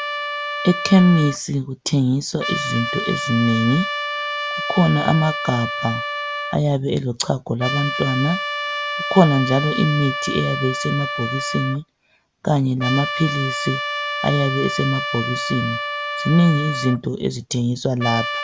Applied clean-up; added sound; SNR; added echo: none; Trumpet; 6 dB; none.